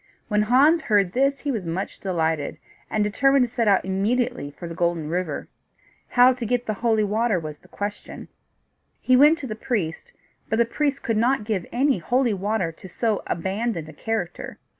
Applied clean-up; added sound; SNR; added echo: none; none; none; none.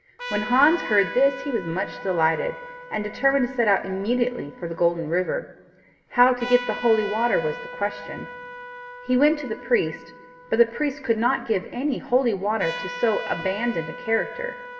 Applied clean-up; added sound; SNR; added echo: none; Trumpet; 13 dB; reverberation time 0.9 s.